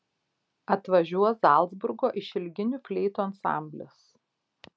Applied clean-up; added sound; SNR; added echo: none; none; none; none.